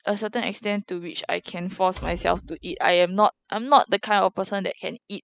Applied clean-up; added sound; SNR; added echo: classical method spectral subtraction.